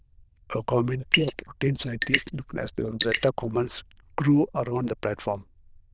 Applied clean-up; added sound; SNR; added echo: neural diffusion model UNIVERSE++.